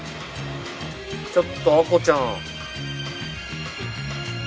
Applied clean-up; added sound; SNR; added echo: none; none; none; none.